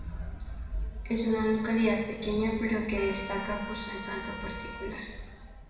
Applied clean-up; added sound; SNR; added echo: none; Trumpet; 13 dB; reverberation time 1.2 s.